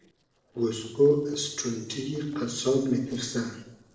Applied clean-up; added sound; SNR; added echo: neural separator model SepFormer DNS4.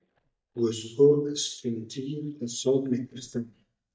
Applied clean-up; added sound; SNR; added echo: neural mask model DeepFilterNet 3.